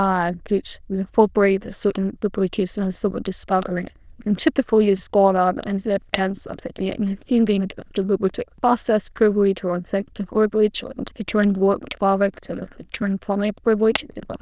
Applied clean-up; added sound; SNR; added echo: neural diffusion model UNIVERSE++.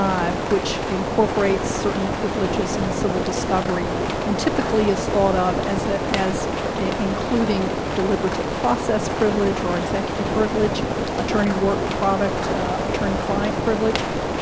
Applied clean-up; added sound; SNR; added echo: none; Rain; 0 dB; none.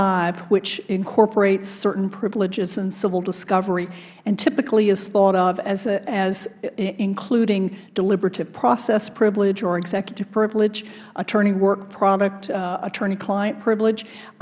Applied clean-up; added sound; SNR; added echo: none; none; none; none.